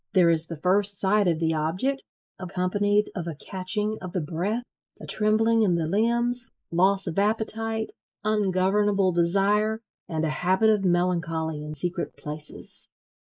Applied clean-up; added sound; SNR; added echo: neural mask model Resemble Enhance denoiser.